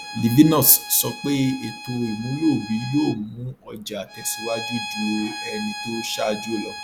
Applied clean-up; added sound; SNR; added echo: none; Bowed string instrument; 12 dB; none.